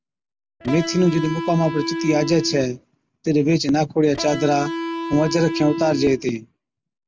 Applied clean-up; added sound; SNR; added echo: none; Electric guitar; 6 dB; none.